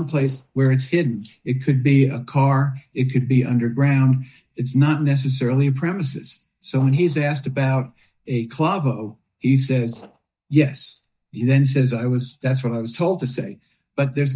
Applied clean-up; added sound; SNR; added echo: neural mask model DeepFilterNet 3.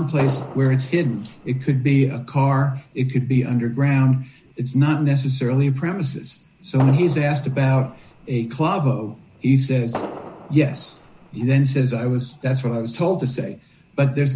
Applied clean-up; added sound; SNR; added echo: none; Fireworks; 17 dB; none.